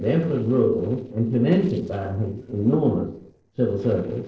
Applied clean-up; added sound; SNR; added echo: neural separator model SepFormer DNS4.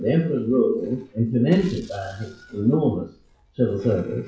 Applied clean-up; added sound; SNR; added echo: classical method WPE with log-MMSE.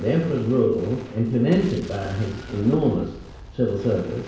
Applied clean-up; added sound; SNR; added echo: none; Gunshot, gunfire; 17 dB; reverberation time 0.7 s.